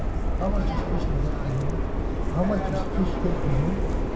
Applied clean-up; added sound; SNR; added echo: none; Subway, metro, underground; -5 dB; reverberation time 2.3 s.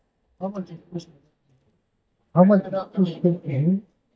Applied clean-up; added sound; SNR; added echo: neural mask model DeepFilterNet 3.